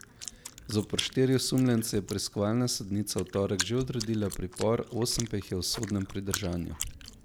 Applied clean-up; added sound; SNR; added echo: none; Chewing, mastication; 12 dB; none.